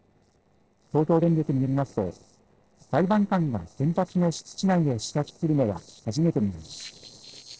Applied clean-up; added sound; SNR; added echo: neural separator model SepFormer DNS4.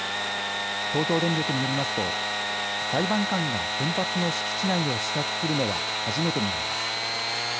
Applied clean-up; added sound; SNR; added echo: none; Sawing / Engine; -2 dB; none.